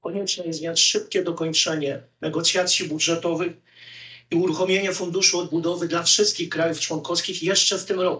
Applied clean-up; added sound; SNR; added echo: neural mask model DeepFilterNet 3.